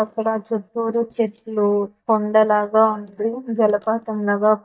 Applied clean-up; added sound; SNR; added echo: neural mask model DeepFilterNet 3.